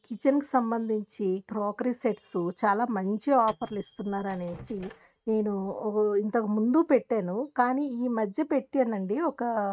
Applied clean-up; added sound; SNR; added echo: neural mask model RNNoise.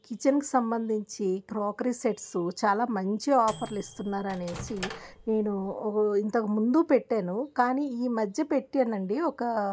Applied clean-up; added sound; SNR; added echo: none; Microwave oven; 15 dB; none.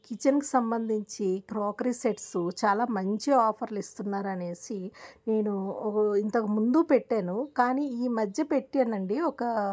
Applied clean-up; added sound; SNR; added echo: none; none; none; none.